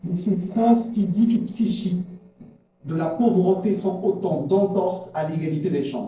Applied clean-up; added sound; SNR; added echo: neural separator model SepFormer DNS4.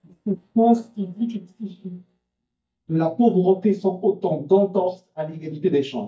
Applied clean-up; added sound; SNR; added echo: neural mask model DeepFilterNet 3.